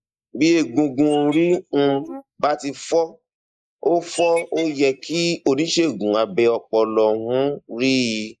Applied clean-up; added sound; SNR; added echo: neural mask model Resemble Enhance denoiser.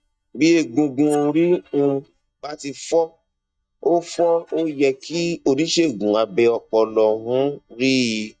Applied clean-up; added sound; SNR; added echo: neural mask model DeepFilterNet 3.